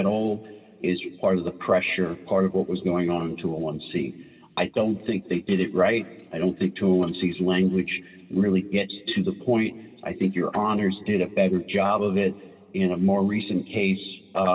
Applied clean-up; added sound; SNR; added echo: none; none; none; reverberation time 1.6 s.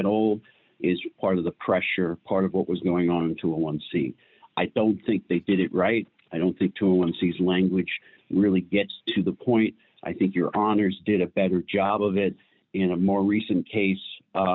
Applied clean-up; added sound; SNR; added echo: none; none; none; none.